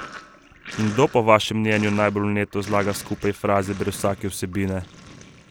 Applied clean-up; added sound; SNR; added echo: none; Sink (filling or washing); 17 dB; none.